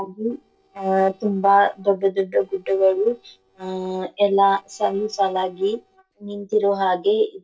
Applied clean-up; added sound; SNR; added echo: neural separator model SepFormer DNS4.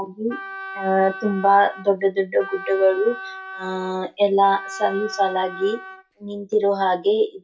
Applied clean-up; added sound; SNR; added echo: none; Wind instrument, woodwind instrument; 14 dB; reverberation time 0.2 s.